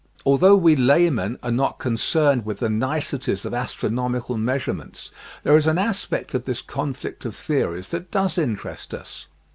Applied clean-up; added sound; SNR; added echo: none; none; none; none.